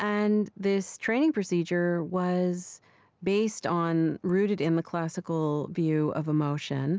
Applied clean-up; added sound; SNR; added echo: none; none; none; none.